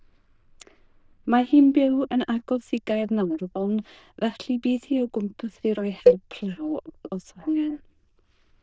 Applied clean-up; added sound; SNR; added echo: neural diffusion model UNIVERSE++.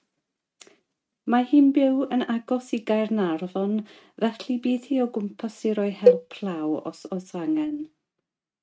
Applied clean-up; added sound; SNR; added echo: neural mask model RNNoise.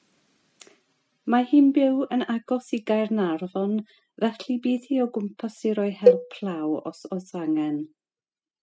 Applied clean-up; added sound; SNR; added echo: classical method spectral subtraction.